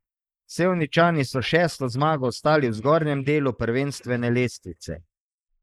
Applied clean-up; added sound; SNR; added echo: neural mask model Resemble Enhance denoiser.